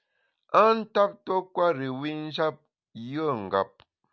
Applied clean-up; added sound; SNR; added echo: none; none; none; none.